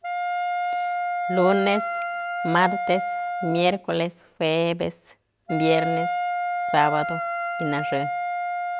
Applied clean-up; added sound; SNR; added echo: none; Wind instrument, woodwind instrument; 2 dB; none.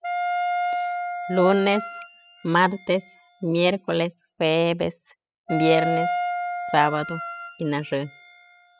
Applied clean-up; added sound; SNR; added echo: classical method spectral subtraction.